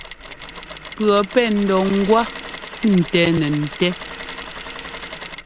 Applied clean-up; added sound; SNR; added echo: none; Mechanisms; 10 dB; none.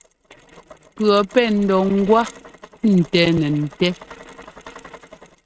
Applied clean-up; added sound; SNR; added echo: neural mask model RNNoise.